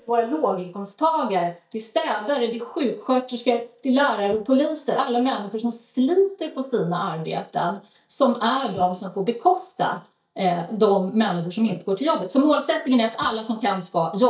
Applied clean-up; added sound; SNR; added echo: neural mask model DeepFilterNet 3.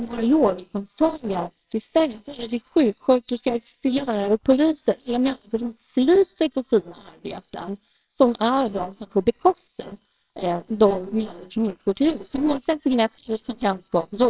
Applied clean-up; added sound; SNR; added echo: neural separator model SepFormer WHAMR!.